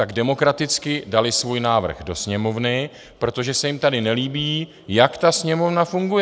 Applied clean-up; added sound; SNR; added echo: none; none; none; none.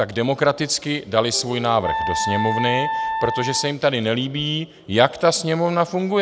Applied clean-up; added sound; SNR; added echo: none; Wind instrument, woodwind instrument; 5 dB; none.